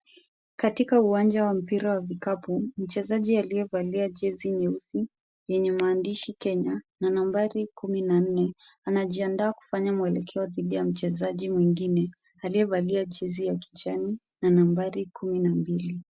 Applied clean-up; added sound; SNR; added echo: none; none; none; none.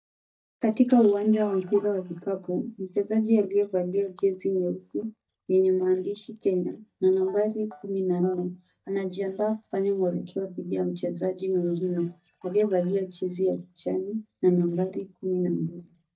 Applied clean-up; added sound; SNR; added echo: neural mask model DeepFilterNet 3.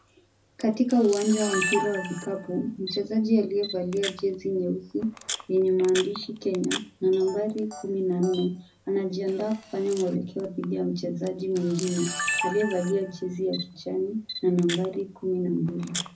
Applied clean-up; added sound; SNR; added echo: none; Camera; 10 dB; reverberation time 0.4 s.